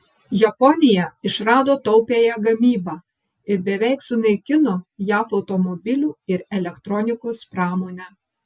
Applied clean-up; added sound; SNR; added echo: none; none; none; none.